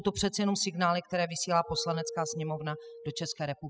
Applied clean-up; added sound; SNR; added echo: classical method spectral subtraction.